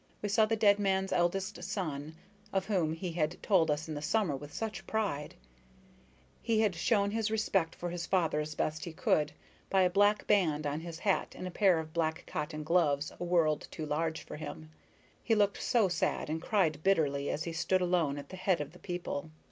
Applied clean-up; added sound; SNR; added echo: none; none; none; none.